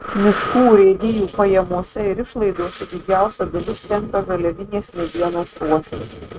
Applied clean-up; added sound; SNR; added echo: neural mask model RNNoise.